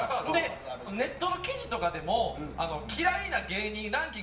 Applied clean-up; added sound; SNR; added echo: none; Truck; 15 dB; reverberation time 0.6 s.